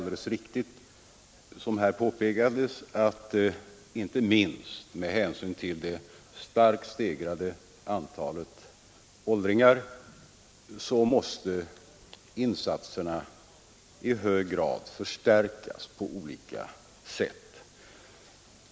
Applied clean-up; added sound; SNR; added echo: none; none; none; none.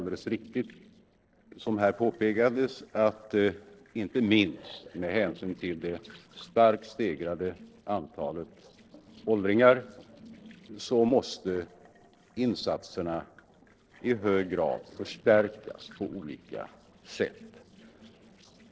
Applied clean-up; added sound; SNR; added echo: neural separator model SepFormer DNS4.